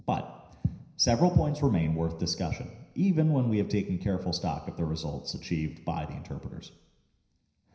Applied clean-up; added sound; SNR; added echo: none; none; none; reverberation time 0.9 s.